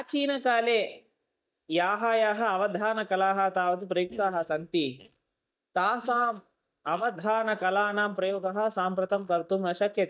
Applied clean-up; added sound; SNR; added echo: neural mask model DeepFilterNet 3.